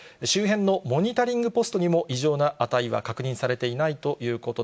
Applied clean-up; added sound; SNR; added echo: none; none; none; none.